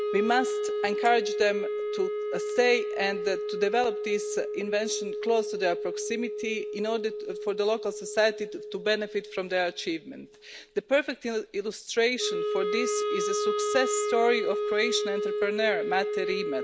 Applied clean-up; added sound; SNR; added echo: none; Wind instrument, woodwind instrument; 3 dB; none.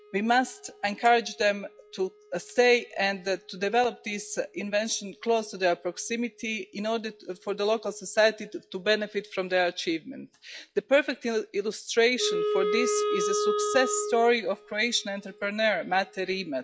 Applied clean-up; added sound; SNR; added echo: classical method log-MMSE.